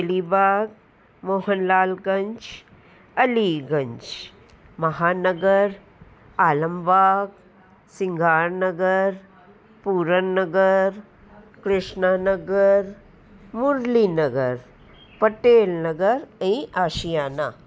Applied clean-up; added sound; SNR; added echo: none; none; none; none.